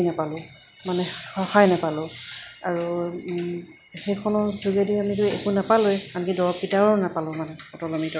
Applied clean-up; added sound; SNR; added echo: none; none; none; none.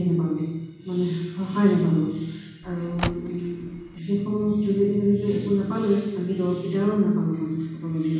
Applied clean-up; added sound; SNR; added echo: none; Car; 11 dB; reverberation time 1.2 s.